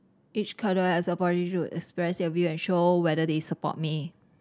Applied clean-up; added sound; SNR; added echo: none; none; none; none.